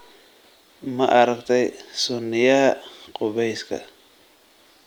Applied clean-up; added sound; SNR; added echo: none; none; none; none.